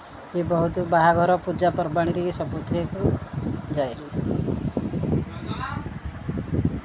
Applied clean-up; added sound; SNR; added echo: none; none; none; none.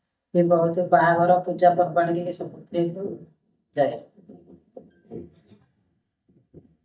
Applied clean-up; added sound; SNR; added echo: neural mask model DeepFilterNet 3.